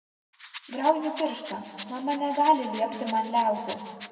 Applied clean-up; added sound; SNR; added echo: none; Rattle; 11 dB; reverberation time 2.0 s.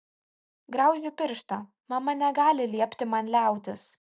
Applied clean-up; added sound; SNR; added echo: none; none; none; none.